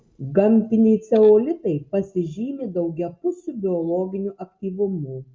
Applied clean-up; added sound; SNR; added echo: none; none; none; none.